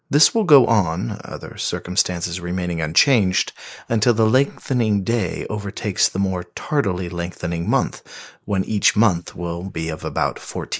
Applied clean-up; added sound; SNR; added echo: neural mask model Resemble Enhance denoiser.